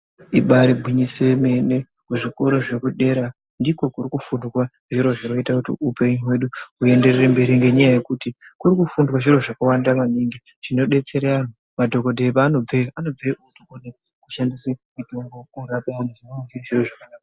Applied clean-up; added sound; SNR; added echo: none; none; none; none.